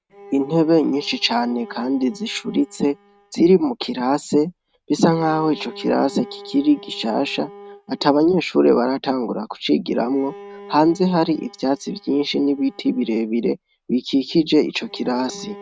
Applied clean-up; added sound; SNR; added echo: neural mask model RNNoise.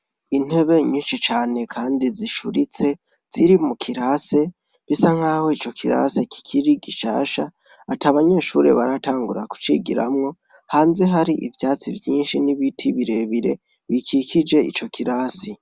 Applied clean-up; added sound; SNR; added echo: none; none; none; none.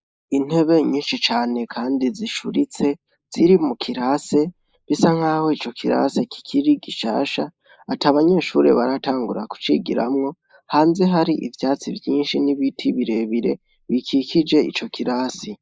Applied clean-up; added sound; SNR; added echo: neural mask model Resemble Enhance denoiser.